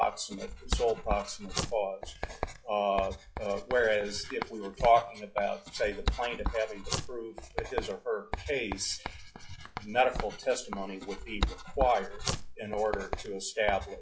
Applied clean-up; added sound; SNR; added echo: classical method log-MMSE.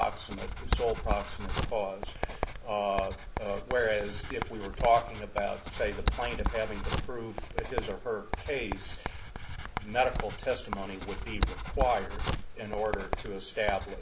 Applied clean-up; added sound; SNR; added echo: none; Writing; 2 dB; none.